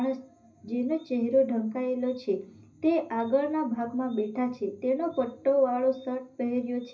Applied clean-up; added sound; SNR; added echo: none; none; none; reverberation time 0.4 s.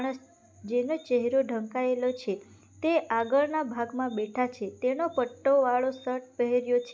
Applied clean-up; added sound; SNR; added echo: none; none; none; none.